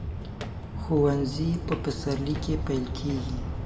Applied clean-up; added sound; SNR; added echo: none; Walk, footsteps; 4 dB; reverberation time 1.4 s.